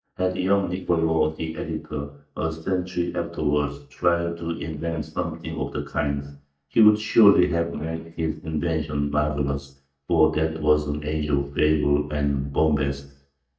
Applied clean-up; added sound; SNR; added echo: neural mask model DeepFilterNet 3.